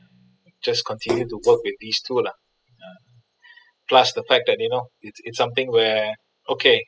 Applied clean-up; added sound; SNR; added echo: classical method spectral subtraction.